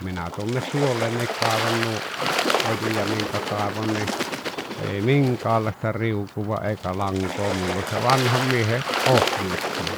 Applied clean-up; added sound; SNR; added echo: none; Water / Bird; 3 dB; none.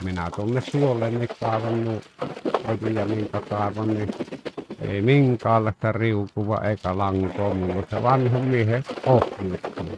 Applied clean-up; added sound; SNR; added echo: neural mask model RNNoise.